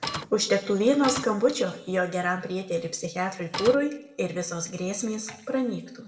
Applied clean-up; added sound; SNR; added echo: none; Printer; 6 dB; reverberation time 0.8 s.